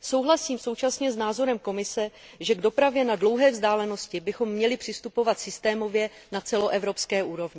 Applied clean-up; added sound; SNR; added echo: none; none; none; none.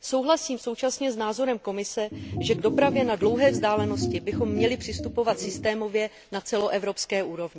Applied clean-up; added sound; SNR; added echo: none; Organ; 4 dB; none.